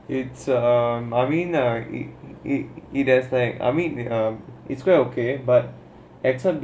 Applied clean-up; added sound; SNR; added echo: none; none; none; none.